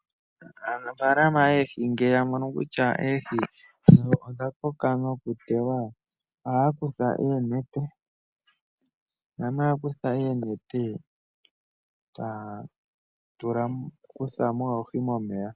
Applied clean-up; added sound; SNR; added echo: none; none; none; none.